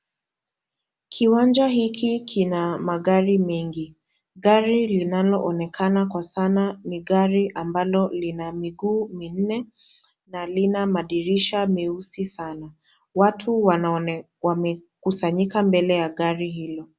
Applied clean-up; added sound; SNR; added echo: none; none; none; none.